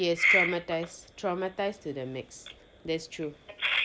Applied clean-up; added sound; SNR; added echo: none; none; none; none.